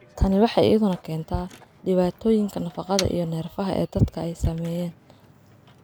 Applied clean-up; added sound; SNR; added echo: none; Motor vehicle (road); 19 dB; none.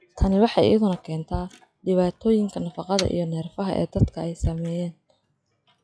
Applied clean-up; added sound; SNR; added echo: classical method log-MMSE.